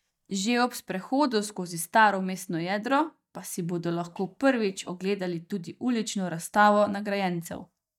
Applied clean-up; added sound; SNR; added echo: neural mask model DeepFilterNet 3.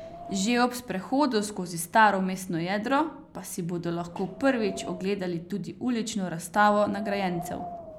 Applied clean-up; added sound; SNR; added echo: none; Wind; 18 dB; none.